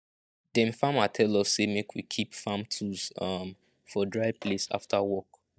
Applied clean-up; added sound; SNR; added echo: neural mask model DeepFilterNet 3.